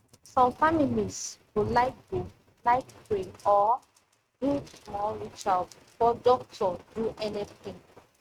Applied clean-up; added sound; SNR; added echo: neural mask model RNNoise.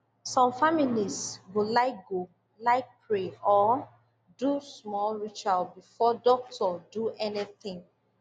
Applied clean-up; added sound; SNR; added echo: none; none; none; none.